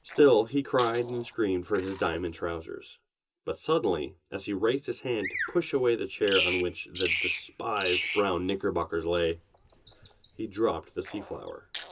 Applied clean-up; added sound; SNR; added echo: none; Bird vocalization, bird call, bird song; 10 dB; reverberation time 0.2 s.